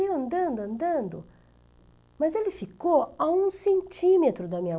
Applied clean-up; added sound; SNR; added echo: none; none; none; none.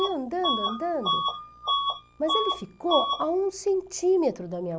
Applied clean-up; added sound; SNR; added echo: none; Bus / Alarm; 3 dB; none.